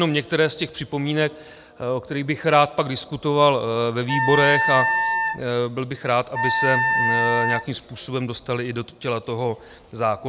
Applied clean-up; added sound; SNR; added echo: none; Wind instrument, woodwind instrument; -1 dB; none.